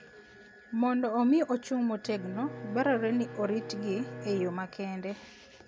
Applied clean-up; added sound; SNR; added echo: none; Bowed string instrument; 14 dB; none.